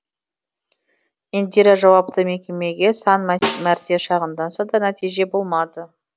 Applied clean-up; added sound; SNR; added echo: none; Snare drum; 12 dB; none.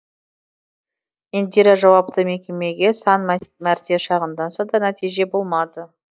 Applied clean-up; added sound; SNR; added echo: neural mask model DeepFilterNet 3.